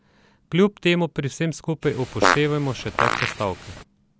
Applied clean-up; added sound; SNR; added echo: none; Fart; 0 dB; none.